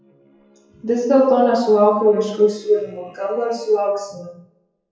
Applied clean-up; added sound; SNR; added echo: classical method WPE with log-MMSE.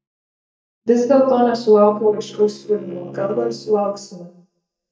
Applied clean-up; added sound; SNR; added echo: neural mask model DeepFilterNet 3.